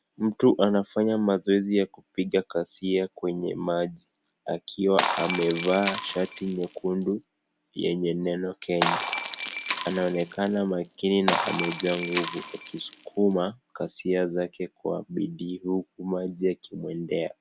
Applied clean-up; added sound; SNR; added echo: none; Shatter; 5 dB; none.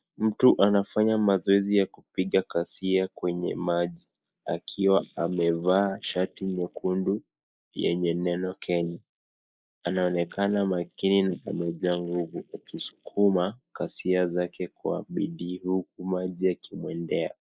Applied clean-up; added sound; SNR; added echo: neural mask model Resemble Enhance denoiser.